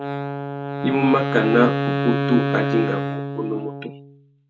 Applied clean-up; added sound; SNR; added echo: none; Wind instrument, woodwind instrument; 2 dB; none.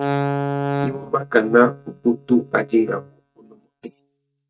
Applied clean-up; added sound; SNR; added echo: neural mask model DeepFilterNet 3.